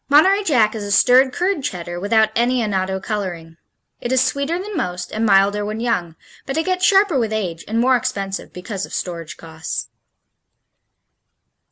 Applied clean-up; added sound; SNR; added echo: none; none; none; none.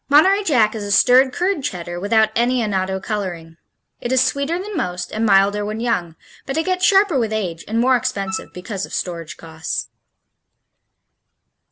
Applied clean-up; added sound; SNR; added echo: none; Wind instrument, woodwind instrument; 15 dB; none.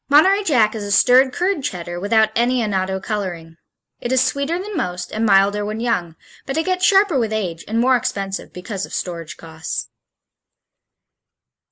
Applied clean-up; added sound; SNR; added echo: neural mask model Resemble Enhance denoiser.